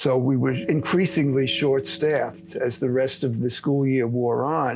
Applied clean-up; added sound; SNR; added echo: none; none; none; none.